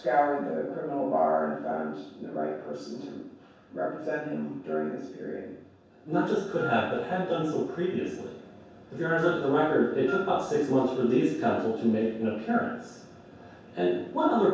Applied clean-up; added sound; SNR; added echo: none; Wind instrument, woodwind instrument; 12 dB; reverberation time 0.7 s.